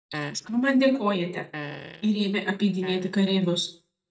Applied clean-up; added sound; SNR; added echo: neural mask model DeepFilterNet 3.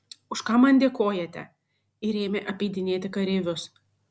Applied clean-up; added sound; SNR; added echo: none; none; none; none.